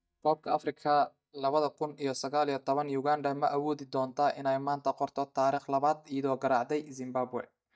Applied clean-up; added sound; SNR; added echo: neural mask model DeepFilterNet 3.